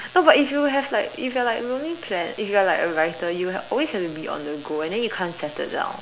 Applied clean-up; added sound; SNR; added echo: none; none; none; none.